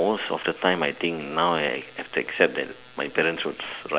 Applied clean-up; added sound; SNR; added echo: none; none; none; none.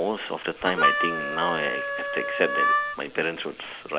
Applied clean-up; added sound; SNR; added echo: none; Harmonica; -2 dB; none.